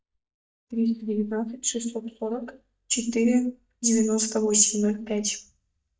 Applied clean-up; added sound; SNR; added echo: neural mask model DeepFilterNet 3.